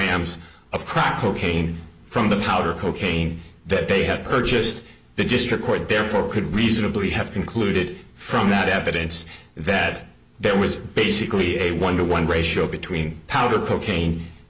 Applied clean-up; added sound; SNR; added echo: none; none; none; none.